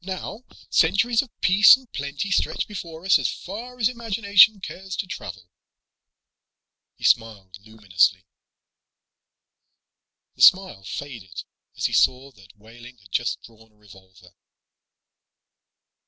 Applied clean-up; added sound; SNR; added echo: none; none; none; none.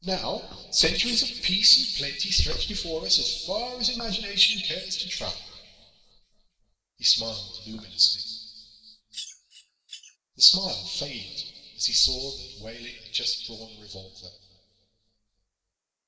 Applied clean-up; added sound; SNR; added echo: none; Bird vocalization, bird call, bird song; 15 dB; reverberation time 2.2 s.